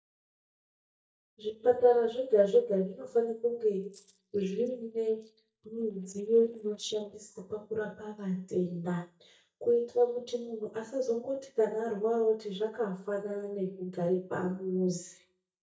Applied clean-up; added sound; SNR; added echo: neural mask model DeepFilterNet 3.